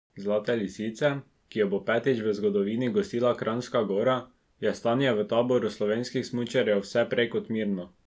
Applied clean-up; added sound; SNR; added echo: none; none; none; none.